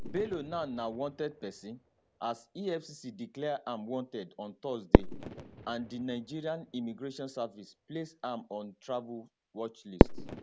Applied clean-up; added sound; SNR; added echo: none; Fireworks; -5 dB; none.